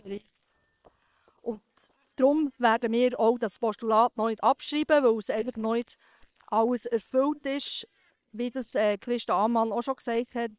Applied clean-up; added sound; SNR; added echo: neural separator model SepFormer WHAM!.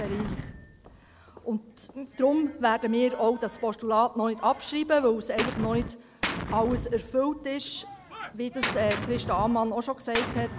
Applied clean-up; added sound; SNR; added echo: none; Gunshot, gunfire; 9 dB; none.